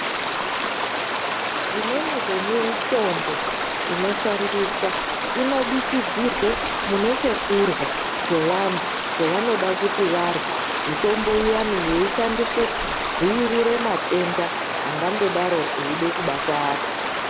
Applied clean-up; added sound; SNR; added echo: none; Stream; 0 dB; none.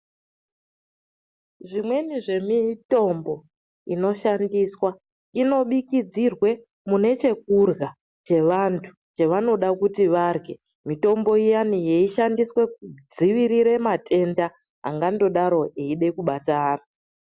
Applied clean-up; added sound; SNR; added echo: none; none; none; none.